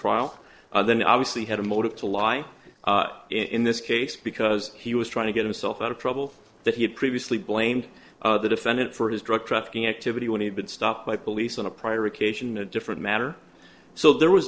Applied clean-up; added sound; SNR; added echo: neural separator model SepFormer DNS4.